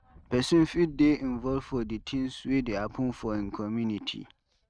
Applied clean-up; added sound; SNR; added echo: neural mask model RNNoise.